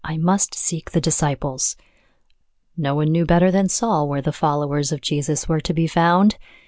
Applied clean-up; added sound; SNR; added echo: none; none; none; none.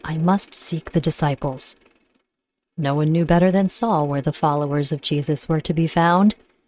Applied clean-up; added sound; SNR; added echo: neural mask model RNNoise.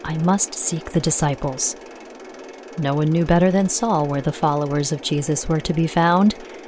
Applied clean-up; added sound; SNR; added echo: none; Mechanisms; 18 dB; none.